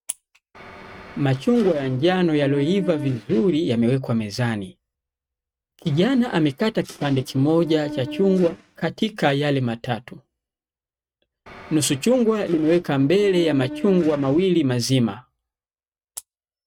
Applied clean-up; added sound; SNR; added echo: neural mask model RNNoise.